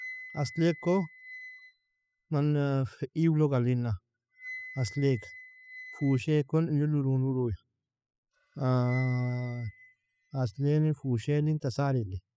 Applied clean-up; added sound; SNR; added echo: classical method spectral subtraction.